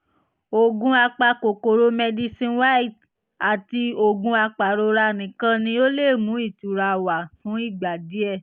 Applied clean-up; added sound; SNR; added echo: none; none; none; none.